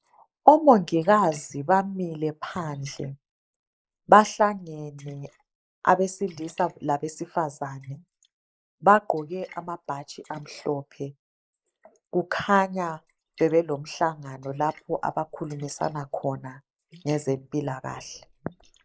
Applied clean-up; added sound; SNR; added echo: neural mask model Resemble Enhance denoiser.